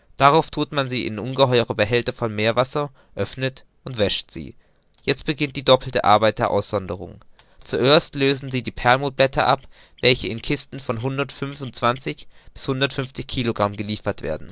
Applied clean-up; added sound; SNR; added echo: none; none; none; none.